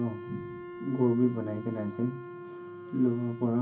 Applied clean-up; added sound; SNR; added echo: none; Wind instrument, woodwind instrument; 12 dB; reverberation time 0.3 s.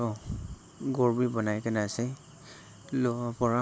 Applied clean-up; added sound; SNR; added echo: none; none; none; none.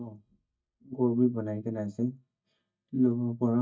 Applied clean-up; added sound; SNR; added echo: neural mask model DeepFilterNet 3.